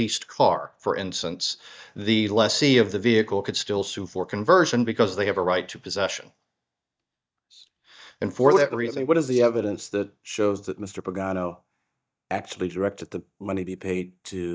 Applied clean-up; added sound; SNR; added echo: neural mask model DeepFilterNet 3.